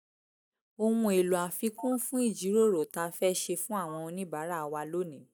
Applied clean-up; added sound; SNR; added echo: neural mask model DeepFilterNet 3.